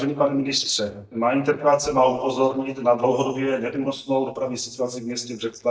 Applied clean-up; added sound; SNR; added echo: neural mask model DeepFilterNet 3.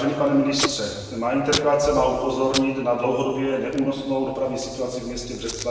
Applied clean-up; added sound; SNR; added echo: none; Packing tape, duct tape; 12 dB; reverberation time 1.2 s.